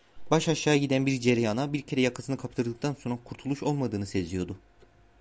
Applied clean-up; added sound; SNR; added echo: none; none; none; none.